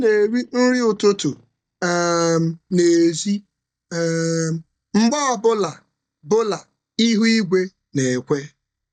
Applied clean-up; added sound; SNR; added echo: neural mask model DeepFilterNet 3.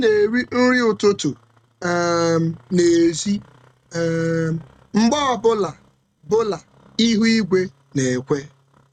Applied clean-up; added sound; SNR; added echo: neural mask model RNNoise.